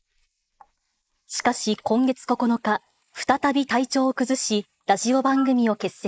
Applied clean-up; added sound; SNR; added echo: neural mask model Resemble Enhance denoiser.